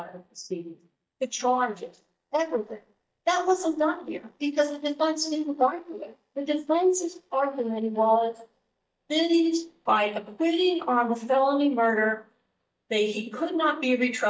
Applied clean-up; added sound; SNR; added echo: neural mask model DeepFilterNet 3.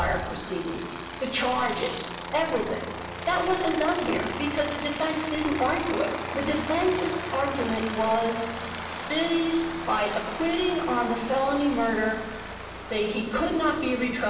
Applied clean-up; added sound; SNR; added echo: none; Aircraft; 8 dB; reverberation time 1.3 s.